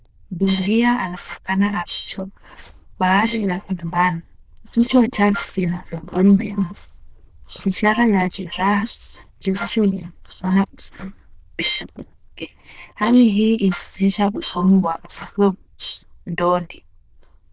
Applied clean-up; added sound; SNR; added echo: neural diffusion model UNIVERSE++.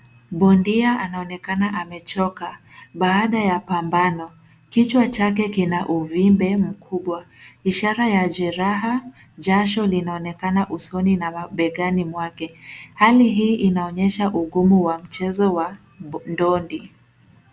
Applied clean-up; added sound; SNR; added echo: none; none; none; none.